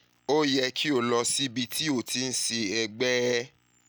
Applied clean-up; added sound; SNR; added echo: none; none; none; none.